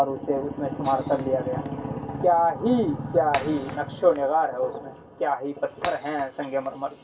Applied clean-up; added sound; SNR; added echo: none; Shatter; 18 dB; reverberation time 0.2 s.